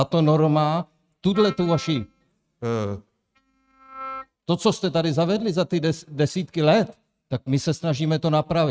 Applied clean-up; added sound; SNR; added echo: neural mask model RNNoise.